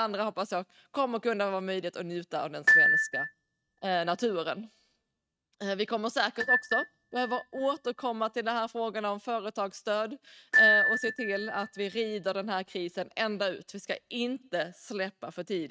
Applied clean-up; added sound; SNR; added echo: neural mask model RNNoise.